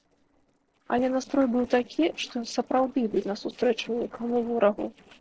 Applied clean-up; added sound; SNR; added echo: neural separator model SepFormer DNS4.